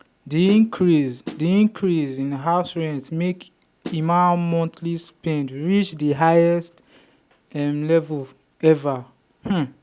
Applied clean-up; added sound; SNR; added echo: none; Snare drum; 15 dB; none.